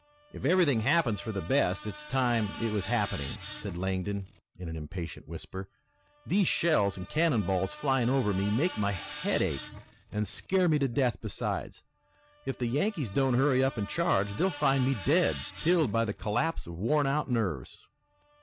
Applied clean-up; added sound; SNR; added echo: none; Screech; 16 dB; none.